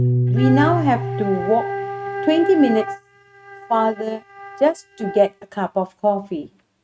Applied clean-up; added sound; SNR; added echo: neural mask model RNNoise.